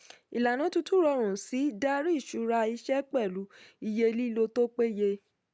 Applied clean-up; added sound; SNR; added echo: none; none; none; none.